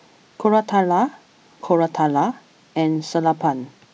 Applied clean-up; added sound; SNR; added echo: none; none; none; none.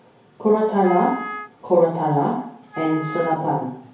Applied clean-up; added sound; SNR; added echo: none; Wind instrument, woodwind instrument; 13 dB; reverberation time 0.6 s.